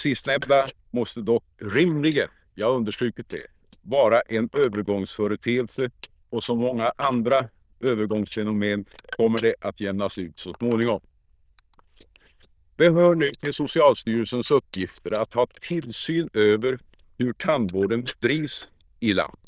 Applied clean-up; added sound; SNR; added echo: neural diffusion model UNIVERSE++.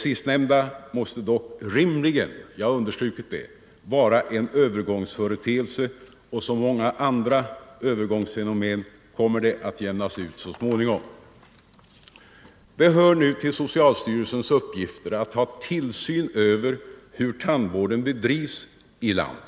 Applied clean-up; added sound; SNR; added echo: none; none; none; none.